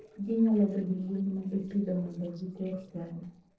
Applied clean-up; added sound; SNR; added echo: neural separator model SepFormer DNS4.